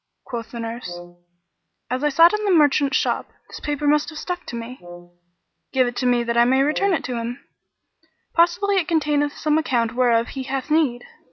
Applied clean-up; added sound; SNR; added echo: none; Brass instrument; 17 dB; none.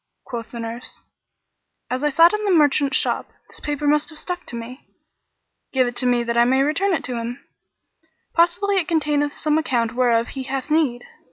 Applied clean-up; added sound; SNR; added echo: none; none; none; none.